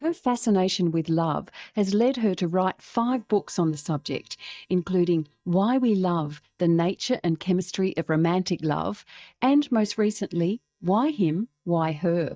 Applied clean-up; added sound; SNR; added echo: neural mask model DeepFilterNet 3.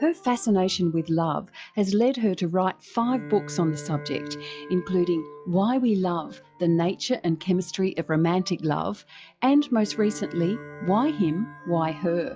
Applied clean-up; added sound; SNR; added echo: classical method log-MMSE.